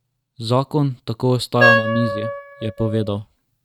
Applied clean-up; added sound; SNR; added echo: neural mask model RNNoise.